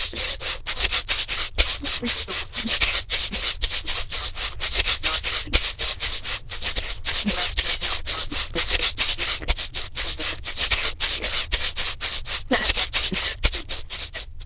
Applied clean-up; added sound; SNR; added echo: neural diffusion model UNIVERSE++.